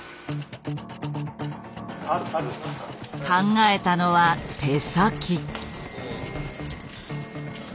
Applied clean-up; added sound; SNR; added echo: none; none; none; none.